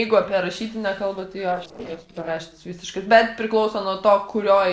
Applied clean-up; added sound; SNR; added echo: neural separator model SepFormer DNS4.